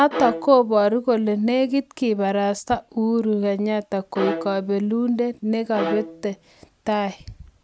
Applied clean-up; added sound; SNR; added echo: none; Bowed string instrument; 10 dB; none.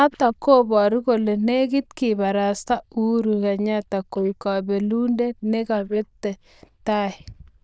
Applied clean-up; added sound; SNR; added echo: neural diffusion model UNIVERSE++.